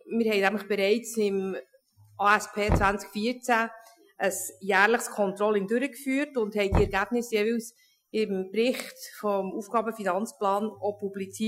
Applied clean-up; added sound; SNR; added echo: classical method Wiener filter.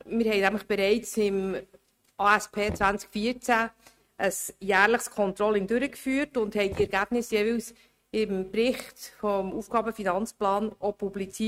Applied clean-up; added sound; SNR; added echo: neural mask model RNNoise.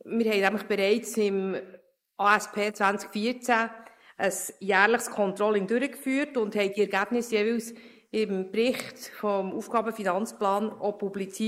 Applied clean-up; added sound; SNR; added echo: neural mask model Resemble Enhance denoiser.